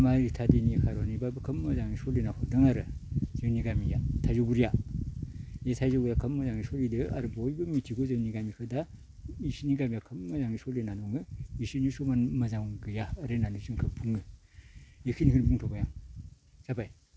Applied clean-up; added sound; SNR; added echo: none; none; none; none.